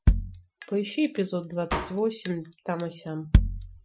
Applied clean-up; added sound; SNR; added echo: classical method Wiener filter.